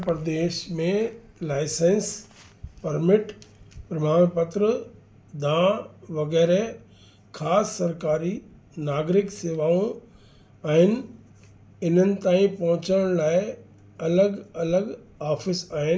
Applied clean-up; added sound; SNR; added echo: none; none; none; none.